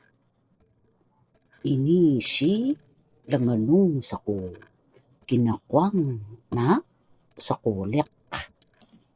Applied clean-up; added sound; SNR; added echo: neural separator model SepFormer DNS4.